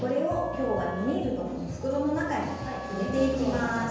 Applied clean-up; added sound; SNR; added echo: none; Wind instrument, woodwind instrument; 16 dB; reverberation time 1.2 s.